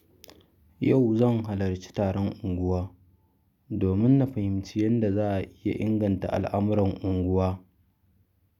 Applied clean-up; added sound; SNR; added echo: none; none; none; none.